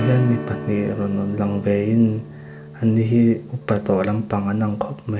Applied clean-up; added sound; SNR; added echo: none; Strum; 13 dB; none.